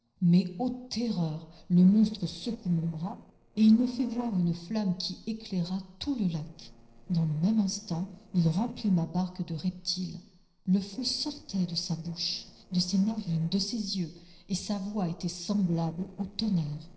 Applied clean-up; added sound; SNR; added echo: neural separator model SepFormer DNS4.